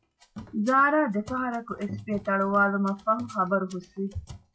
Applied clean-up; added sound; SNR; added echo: classical method log-MMSE.